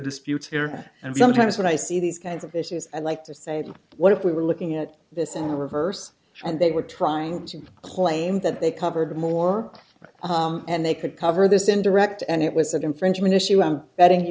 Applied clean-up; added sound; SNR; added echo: none; none; none; none.